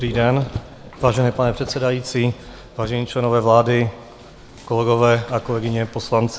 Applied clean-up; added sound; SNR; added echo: none; Dog; 17 dB; none.